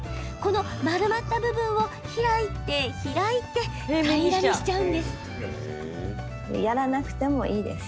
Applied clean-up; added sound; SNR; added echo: none; Bass guitar; 10 dB; none.